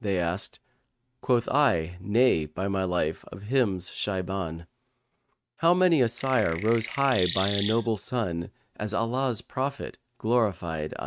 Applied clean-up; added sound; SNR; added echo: neural mask model RNNoise.